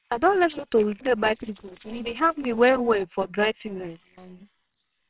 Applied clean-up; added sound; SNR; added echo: neural separator model SepFormer WHAMR!.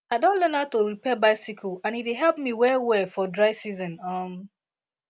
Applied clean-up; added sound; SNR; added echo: none; none; none; none.